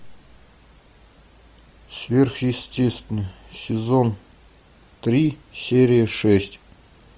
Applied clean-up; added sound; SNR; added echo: none; none; none; none.